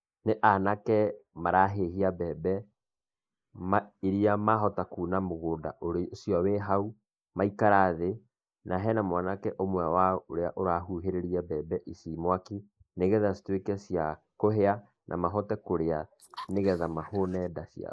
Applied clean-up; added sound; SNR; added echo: neural mask model Resemble Enhance denoiser.